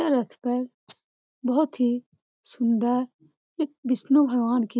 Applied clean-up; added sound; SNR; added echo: none; none; none; none.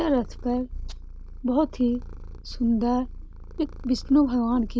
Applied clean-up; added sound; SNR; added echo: none; Purr; 11 dB; none.